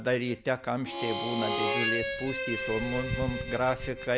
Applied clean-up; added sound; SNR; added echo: none; Harmonica; 3 dB; none.